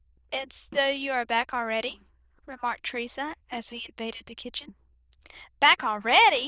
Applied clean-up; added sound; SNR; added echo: neural diffusion model UNIVERSE++.